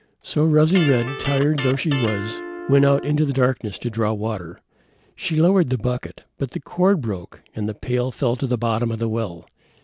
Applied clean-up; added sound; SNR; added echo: none; Electric guitar; 9 dB; none.